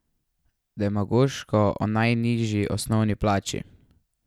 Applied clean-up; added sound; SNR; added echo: none; none; none; none.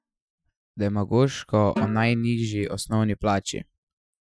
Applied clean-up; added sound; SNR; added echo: classical method Wiener filter.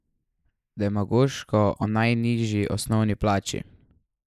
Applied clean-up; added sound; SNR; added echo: neural mask model Resemble Enhance denoiser.